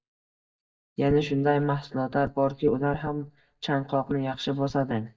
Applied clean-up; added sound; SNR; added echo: neural mask model DeepFilterNet 3.